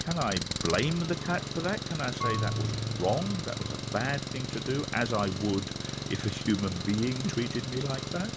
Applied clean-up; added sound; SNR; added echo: none; Marimba, xylophone / Wood + Engine; 3 dB; none.